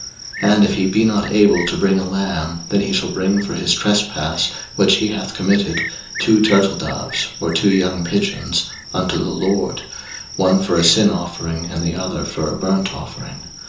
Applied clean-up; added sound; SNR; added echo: none; Cricket; 14 dB; reverberation time 0.6 s.